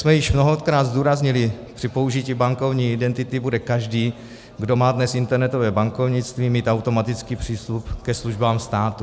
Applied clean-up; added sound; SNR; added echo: none; none; none; none.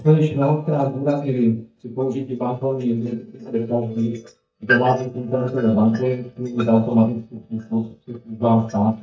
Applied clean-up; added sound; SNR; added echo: neural mask model DeepFilterNet 3.